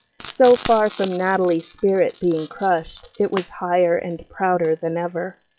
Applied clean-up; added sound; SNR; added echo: classical method log-MMSE.